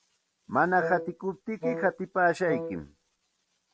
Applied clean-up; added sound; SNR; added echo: none; Wind instrument, woodwind instrument; 7 dB; none.